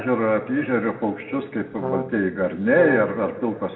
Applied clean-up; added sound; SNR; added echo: none; Brass instrument; 7 dB; reverberation time 1.6 s.